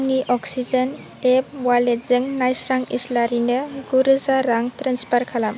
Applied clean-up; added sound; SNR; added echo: none; none; none; none.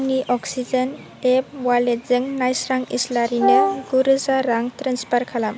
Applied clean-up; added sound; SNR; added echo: none; Wind instrument, woodwind instrument; -1 dB; none.